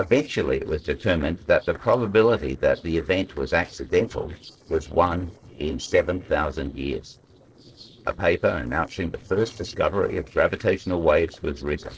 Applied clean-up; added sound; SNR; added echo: neural separator model SepFormer DNS4.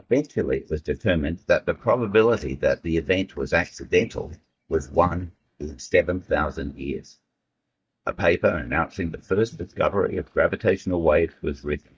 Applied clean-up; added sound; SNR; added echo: neural mask model DeepFilterNet 3.